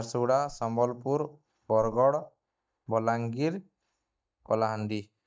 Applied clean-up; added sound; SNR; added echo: neural mask model DeepFilterNet 3.